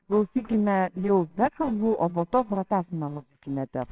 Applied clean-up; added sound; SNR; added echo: neural separator model SepFormer WHAMR!.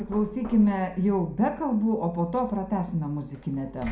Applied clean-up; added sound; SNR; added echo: none; Knock; 18 dB; reverberation time 0.4 s.